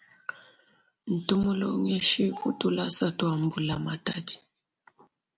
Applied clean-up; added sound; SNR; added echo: none; none; none; none.